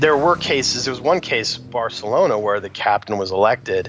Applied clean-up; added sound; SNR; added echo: none; Traffic noise, roadway noise; 19 dB; none.